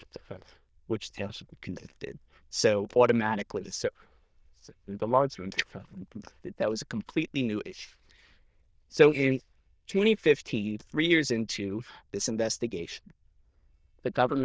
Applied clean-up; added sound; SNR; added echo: neural diffusion model UNIVERSE++.